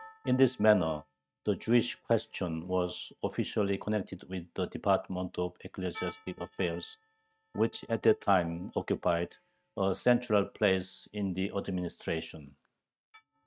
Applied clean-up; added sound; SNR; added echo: neural mask model RNNoise.